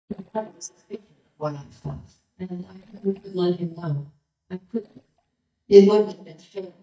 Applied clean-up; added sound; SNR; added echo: neural mask model DeepFilterNet 3.